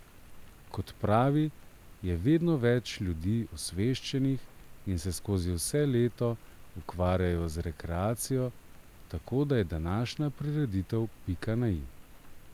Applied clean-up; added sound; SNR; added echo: none; Rain; 18 dB; none.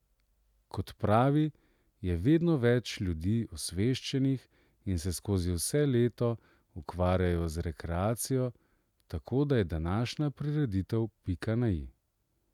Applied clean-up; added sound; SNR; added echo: none; none; none; none.